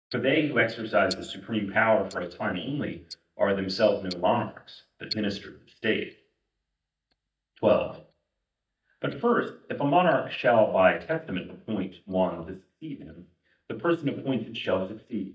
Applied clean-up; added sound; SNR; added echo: neural mask model DeepFilterNet 3.